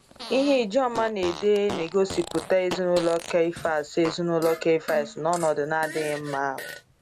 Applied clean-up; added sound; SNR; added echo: none; Fart; 13 dB; none.